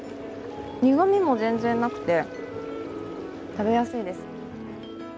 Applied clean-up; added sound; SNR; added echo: none; none; none; none.